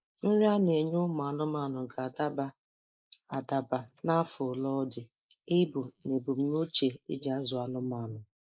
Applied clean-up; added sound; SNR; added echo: neural mask model Resemble Enhance denoiser.